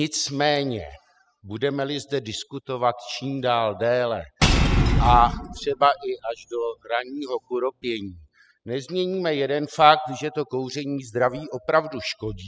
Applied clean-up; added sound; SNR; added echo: classical method spectral subtraction.